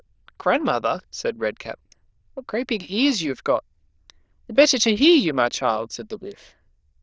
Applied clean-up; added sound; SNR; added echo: neural diffusion model UNIVERSE++.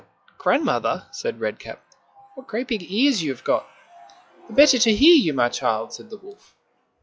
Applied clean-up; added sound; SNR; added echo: classical method log-MMSE.